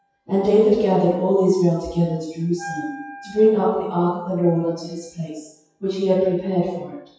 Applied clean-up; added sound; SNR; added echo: classical method WPE with log-MMSE.